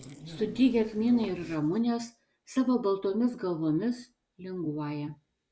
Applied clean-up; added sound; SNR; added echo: neural mask model Resemble Enhance denoiser.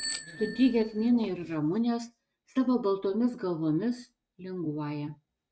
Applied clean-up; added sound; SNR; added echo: neural mask model RNNoise.